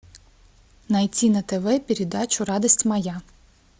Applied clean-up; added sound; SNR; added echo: none; none; none; none.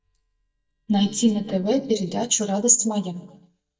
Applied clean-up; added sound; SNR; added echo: neural mask model DeepFilterNet 3.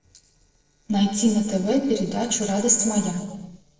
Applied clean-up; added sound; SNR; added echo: neural separator model SepFormer DNS4.